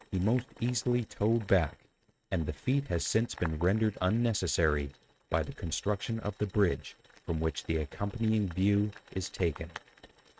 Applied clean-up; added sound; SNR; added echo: neural mask model RNNoise.